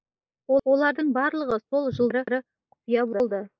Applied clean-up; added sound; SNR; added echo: neural mask model Resemble Enhance denoiser.